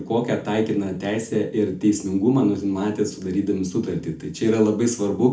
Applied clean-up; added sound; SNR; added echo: none; none; none; reverberation time 0.4 s.